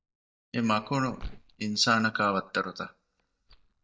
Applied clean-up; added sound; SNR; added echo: neural mask model DeepFilterNet 3.